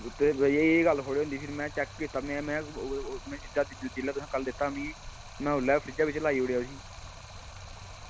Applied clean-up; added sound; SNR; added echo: none; Stream; 14 dB; none.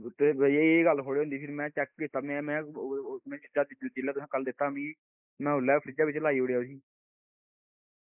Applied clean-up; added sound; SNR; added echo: neural mask model Resemble Enhance denoiser.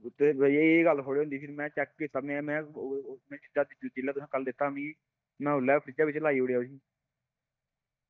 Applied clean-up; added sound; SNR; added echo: neural mask model DeepFilterNet 3.